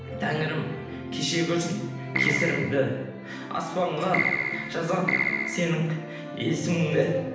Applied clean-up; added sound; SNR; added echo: none; Keyboard (musical); 0 dB; reverberation time 0.8 s.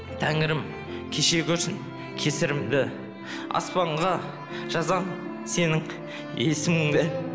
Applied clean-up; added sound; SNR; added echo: none; none; none; none.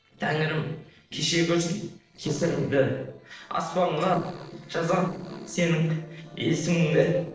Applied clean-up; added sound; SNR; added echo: neural separator model SepFormer DNS4.